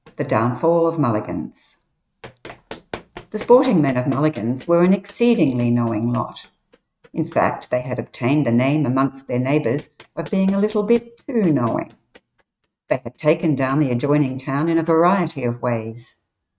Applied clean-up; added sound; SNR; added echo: neural mask model RNNoise.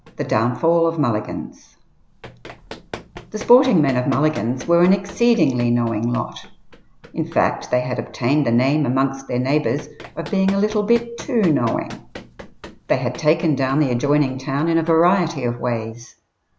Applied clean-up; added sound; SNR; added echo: none; Run; 20 dB; none.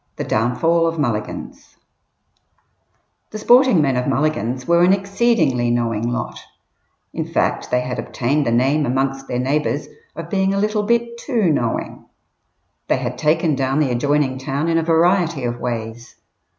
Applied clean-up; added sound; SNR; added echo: none; none; none; none.